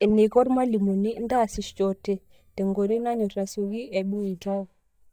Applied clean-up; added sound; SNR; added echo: neural mask model DeepFilterNet 3.